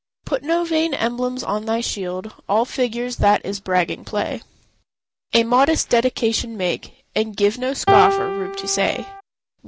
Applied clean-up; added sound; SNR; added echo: none; Piano; -1 dB; none.